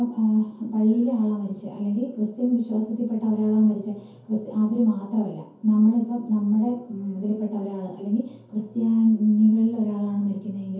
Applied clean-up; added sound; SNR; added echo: none; none; none; reverberation time 0.6 s.